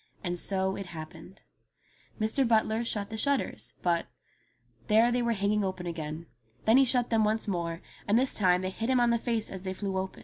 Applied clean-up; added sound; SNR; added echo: none; none; none; none.